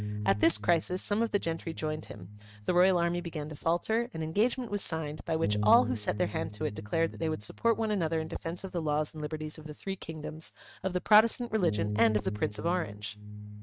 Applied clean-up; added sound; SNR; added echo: neural mask model RNNoise.